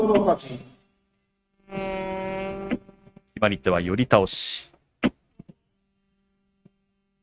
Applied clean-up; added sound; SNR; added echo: neural mask model RNNoise.